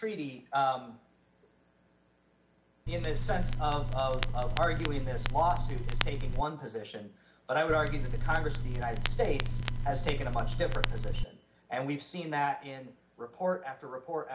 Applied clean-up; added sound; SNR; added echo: none; Crackle; -4 dB; none.